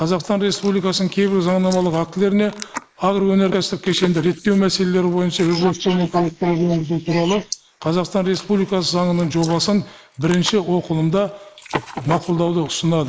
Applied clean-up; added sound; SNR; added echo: neural mask model Resemble Enhance denoiser.